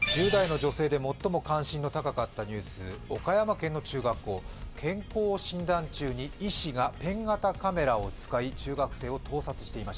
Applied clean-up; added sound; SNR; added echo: none; Accelerating, revving, vroom; 14 dB; none.